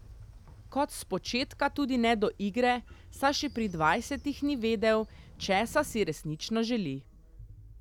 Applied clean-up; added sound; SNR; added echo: none; Train; 19 dB; none.